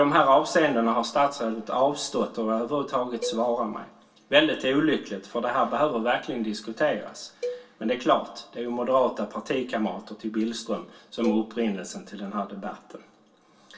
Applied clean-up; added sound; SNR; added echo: none; Cowbell; 14 dB; reverberation time 0.2 s.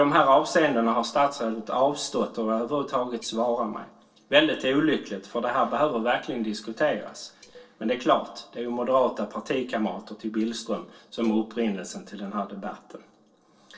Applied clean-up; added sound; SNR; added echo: neural separator model SepFormer DNS4.